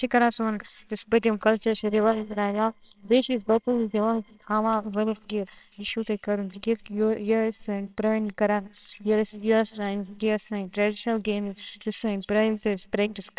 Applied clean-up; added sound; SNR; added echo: neural separator model SepFormer WHAMR!.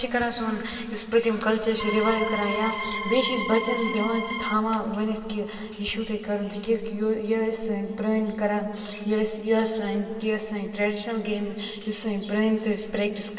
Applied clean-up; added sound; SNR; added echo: none; Organ; 5 dB; reverberation time 2.7 s.